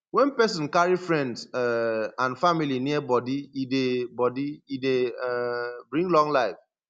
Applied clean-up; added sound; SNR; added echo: none; none; none; none.